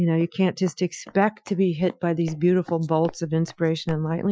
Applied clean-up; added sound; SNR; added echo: classical method Wiener filter.